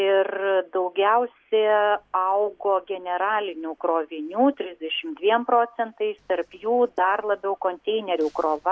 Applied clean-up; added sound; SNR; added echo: none; none; none; none.